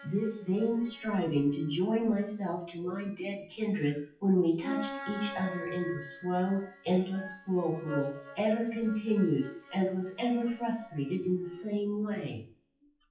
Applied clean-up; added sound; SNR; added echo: classical method WPE with log-MMSE.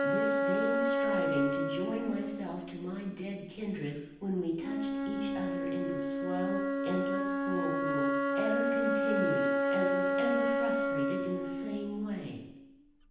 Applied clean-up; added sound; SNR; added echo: none; Wind instrument, woodwind instrument; -5 dB; reverberation time 0.9 s.